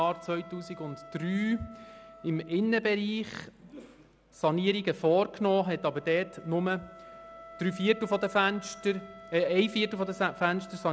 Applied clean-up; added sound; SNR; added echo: none; Wind instrument, woodwind instrument; 20 dB; none.